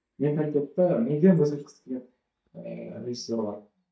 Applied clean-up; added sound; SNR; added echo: neural mask model DeepFilterNet 3.